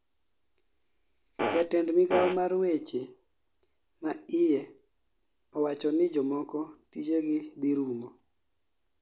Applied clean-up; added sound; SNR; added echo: none; Fart; 0 dB; none.